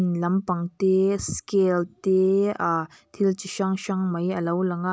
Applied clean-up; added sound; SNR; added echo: none; none; none; none.